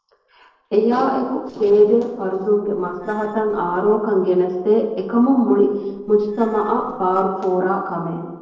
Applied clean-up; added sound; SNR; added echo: neural separator model SepFormer DNS4.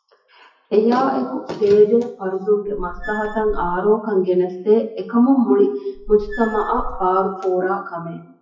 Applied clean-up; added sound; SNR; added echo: classical method WPE with log-MMSE.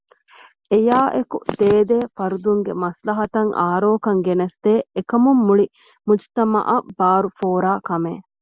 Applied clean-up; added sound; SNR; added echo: none; none; none; none.